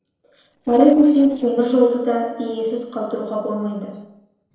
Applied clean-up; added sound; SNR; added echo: neural separator model SepFormer DNS4.